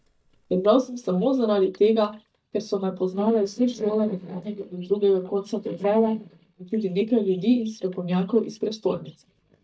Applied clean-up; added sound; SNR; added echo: neural mask model DeepFilterNet 3.